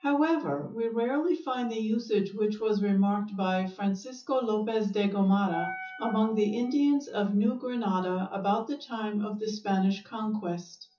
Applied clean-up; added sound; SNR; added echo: classical method WPE with log-MMSE.